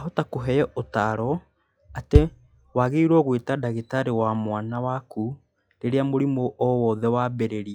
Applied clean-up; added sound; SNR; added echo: classical method log-MMSE.